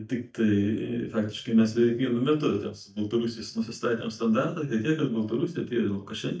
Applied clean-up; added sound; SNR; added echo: neural mask model DeepFilterNet 3.